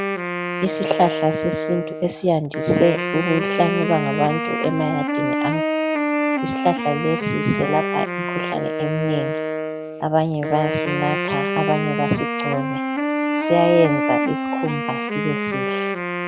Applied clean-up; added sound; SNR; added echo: none; Wind instrument, woodwind instrument; 1 dB; none.